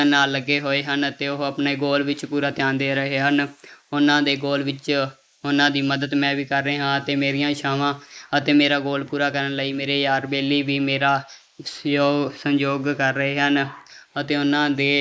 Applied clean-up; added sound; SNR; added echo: neural mask model Resemble Enhance denoiser.